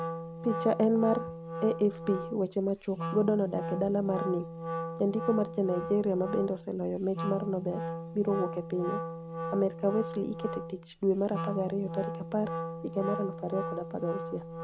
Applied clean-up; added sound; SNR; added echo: none; Wind instrument, woodwind instrument; 7 dB; none.